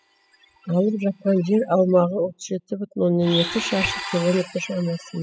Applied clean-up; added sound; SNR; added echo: classical method spectral subtraction.